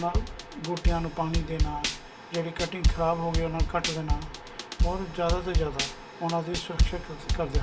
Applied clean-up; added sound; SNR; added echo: none; Drum kit; -3 dB; reverberation time 0.2 s.